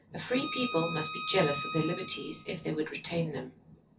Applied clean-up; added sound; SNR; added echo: none; Bowed string instrument; 10 dB; reverberation time 0.3 s.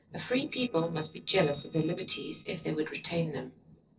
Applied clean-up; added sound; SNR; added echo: neural separator model SepFormer DNS4.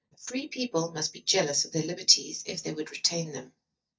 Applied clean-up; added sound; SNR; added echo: neural mask model DeepFilterNet 3.